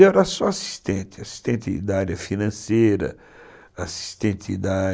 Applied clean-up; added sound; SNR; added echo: none; none; none; none.